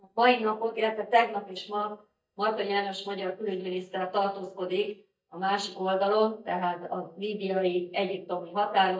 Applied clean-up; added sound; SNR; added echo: neural mask model DeepFilterNet 3.